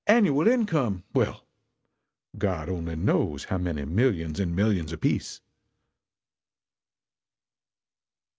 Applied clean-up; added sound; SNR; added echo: none; none; none; none.